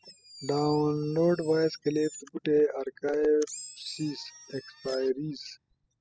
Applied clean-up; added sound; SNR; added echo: classical method spectral subtraction.